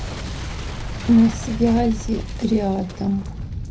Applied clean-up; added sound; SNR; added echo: none; Boom; 7 dB; reverberation time 0.4 s.